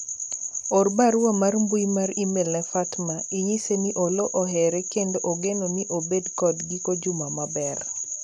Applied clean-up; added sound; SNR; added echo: none; none; none; none.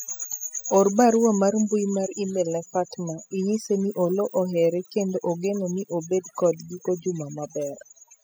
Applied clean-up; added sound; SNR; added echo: classical method spectral subtraction.